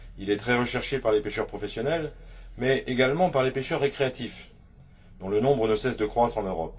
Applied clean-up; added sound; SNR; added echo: none; Vehicle; 19 dB; reverberation time 0.2 s.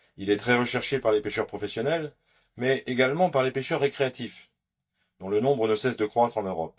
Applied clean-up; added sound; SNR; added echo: neural mask model DeepFilterNet 3.